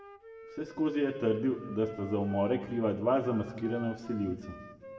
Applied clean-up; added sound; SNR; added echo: none; Wind instrument, woodwind instrument; 18 dB; reverberation time 1.3 s.